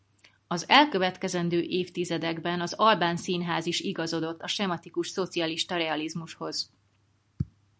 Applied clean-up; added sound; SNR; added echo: none; none; none; none.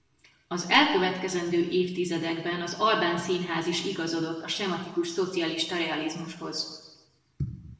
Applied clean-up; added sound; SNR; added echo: none; none; none; reverberation time 1.0 s.